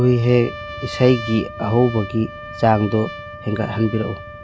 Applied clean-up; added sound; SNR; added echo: none; Trumpet; 14 dB; none.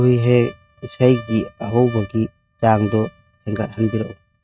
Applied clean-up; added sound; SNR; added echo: neural mask model RNNoise.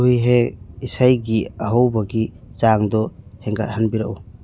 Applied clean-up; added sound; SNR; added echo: none; none; none; none.